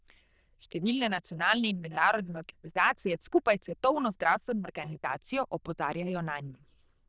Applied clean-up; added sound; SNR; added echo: neural diffusion model UNIVERSE++.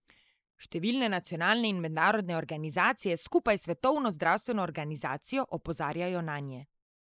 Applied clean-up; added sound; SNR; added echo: neural mask model Resemble Enhance denoiser.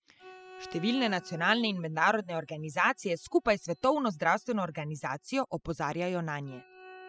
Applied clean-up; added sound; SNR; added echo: classical method spectral subtraction.